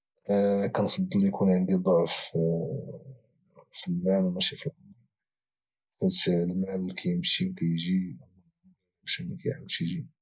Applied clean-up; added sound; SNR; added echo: none; none; none; none.